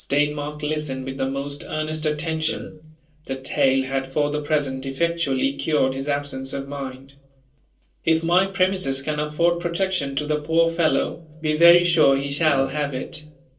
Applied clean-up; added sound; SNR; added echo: neural separator model SepFormer DNS4.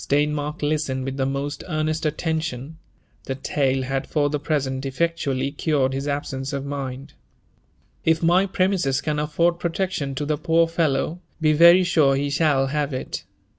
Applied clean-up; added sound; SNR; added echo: none; none; none; none.